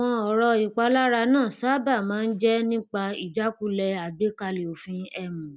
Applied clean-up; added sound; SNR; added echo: neural mask model Resemble Enhance denoiser.